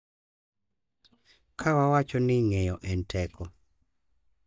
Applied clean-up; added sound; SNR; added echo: neural mask model DeepFilterNet 3.